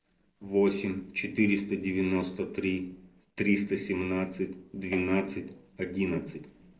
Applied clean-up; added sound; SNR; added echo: neural separator model SepFormer DNS4.